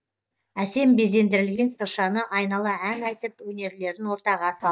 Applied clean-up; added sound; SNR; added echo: neural mask model DeepFilterNet 3.